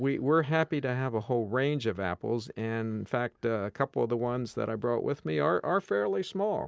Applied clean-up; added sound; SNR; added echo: none; none; none; none.